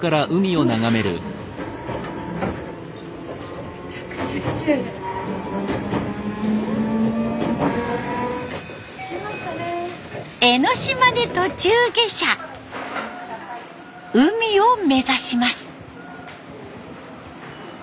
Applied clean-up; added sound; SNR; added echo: none; none; none; none.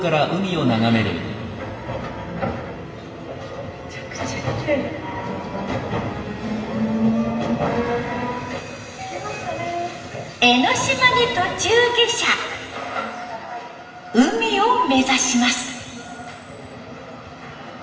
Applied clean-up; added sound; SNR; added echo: none; none; none; reverberation time 2.4 s.